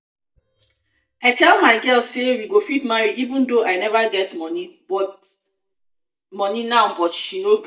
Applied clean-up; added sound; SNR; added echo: neural mask model DeepFilterNet 3.